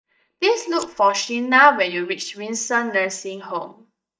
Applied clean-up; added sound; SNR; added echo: neural mask model DeepFilterNet 3.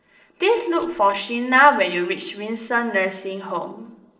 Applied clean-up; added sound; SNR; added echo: neural separator model SepFormer DNS4.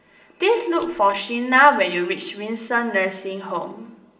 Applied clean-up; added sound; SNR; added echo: none; Scissors; 19 dB; reverberation time 0.8 s.